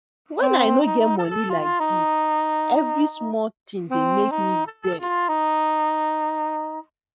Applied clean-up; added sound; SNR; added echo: neural mask model RNNoise.